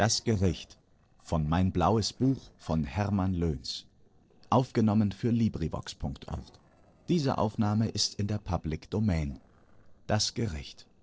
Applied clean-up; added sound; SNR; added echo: neural separator model SepFormer DNS4.